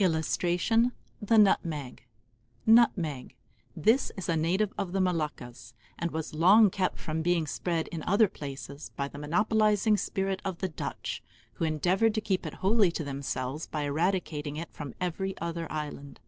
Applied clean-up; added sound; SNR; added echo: none; none; none; none.